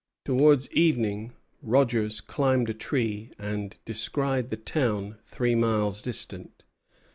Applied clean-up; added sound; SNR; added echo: none; none; none; none.